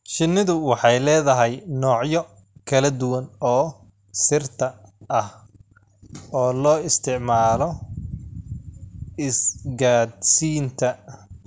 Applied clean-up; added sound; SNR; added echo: none; none; none; none.